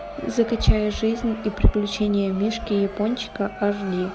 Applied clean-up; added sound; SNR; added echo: none; Crowd; 15 dB; none.